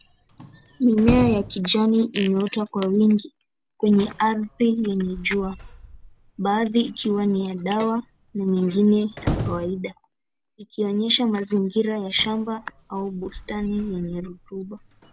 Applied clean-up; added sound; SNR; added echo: none; Squeak / Slam / Wood; 13 dB; none.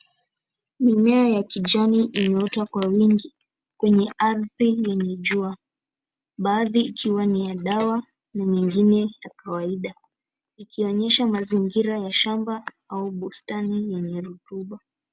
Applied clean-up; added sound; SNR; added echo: none; none; none; none.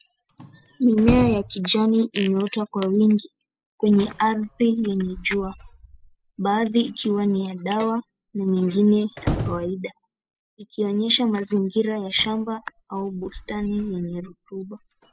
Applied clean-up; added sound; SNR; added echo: classical method spectral subtraction.